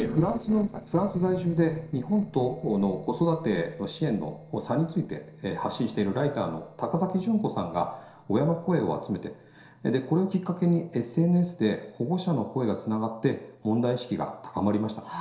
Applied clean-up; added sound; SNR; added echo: neural separator model SepFormer DNS4.